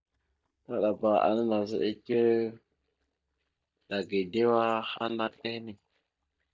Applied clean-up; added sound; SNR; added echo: neural mask model DeepFilterNet 3.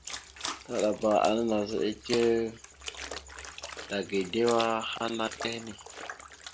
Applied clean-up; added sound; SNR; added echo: none; Trickle, dribble / Splash, splatter; 12 dB; none.